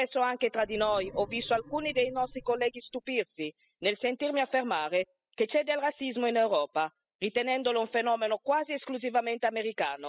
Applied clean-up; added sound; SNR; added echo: classical method spectral subtraction.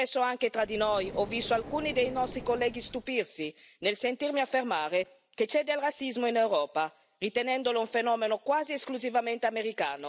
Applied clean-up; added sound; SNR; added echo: none; Car; 13 dB; none.